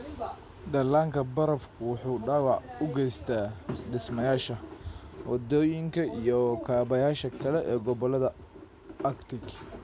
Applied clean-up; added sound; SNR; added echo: none; none; none; none.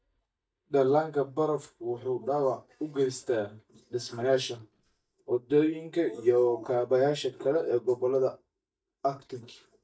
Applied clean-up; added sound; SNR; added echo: neural mask model DeepFilterNet 3.